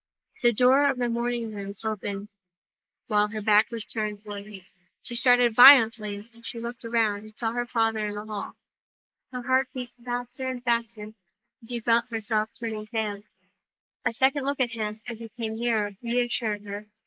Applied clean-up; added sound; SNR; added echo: neural mask model Resemble Enhance denoiser.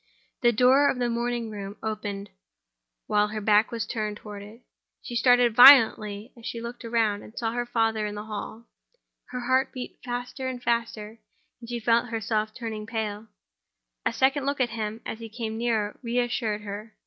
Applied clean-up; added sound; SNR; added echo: none; none; none; none.